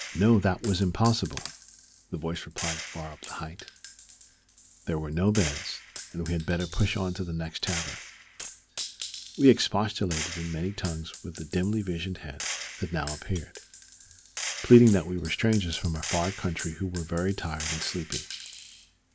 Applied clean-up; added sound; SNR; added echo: none; Gunshot, gunfire; 12 dB; none.